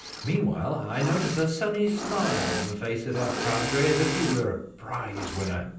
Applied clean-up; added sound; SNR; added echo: none; Engine / Mechanisms; 6 dB; reverberation time 0.6 s.